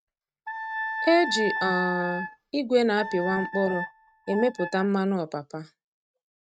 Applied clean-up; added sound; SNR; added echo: neural mask model RNNoise.